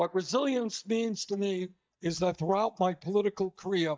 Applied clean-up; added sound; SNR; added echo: neural mask model DeepFilterNet 3.